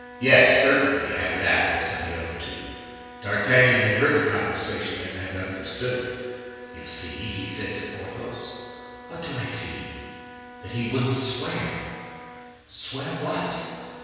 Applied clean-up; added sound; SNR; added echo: none; Wind instrument, woodwind instrument; 18 dB; reverberation time 1.9 s.